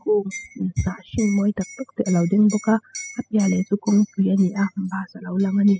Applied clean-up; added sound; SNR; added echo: classical method spectral subtraction.